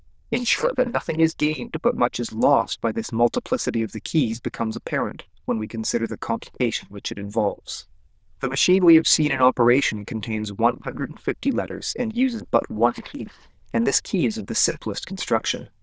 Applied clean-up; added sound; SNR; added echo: neural diffusion model UNIVERSE++.